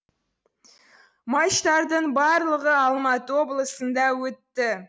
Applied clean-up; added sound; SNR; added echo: none; none; none; none.